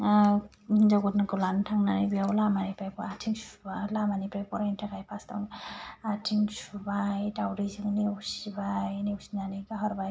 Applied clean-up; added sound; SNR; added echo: none; none; none; none.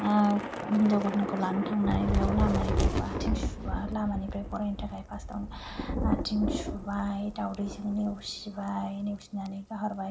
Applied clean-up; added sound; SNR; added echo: none; Thunder / Rain; 3 dB; none.